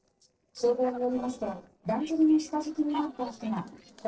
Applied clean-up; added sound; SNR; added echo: neural separator model SepFormer DNS4.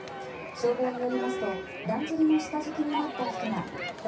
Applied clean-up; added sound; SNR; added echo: none; Crowd; 6 dB; reverberation time 0.3 s.